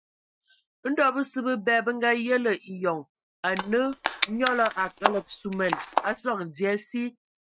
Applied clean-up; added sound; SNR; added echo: neural mask model RNNoise.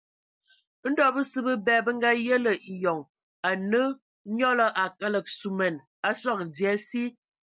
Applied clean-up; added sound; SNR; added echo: none; none; none; none.